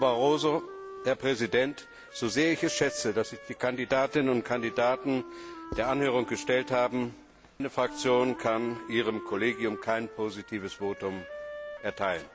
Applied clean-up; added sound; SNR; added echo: none; Wind instrument, woodwind instrument + Writing; 14 dB; none.